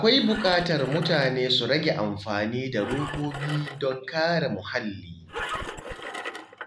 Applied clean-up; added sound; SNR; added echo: none; Engine; 12 dB; none.